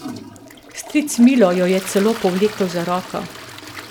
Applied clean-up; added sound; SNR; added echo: none; Toilet flush; 15 dB; none.